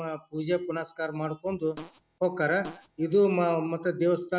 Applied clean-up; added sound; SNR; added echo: none; Fart; 18 dB; none.